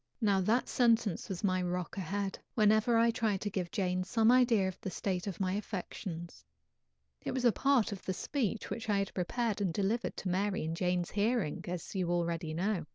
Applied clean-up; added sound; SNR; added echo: none; none; none; none.